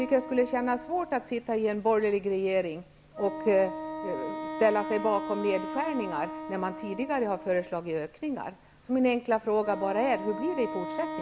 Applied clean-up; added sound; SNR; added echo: none; Wind instrument, woodwind instrument; 10 dB; none.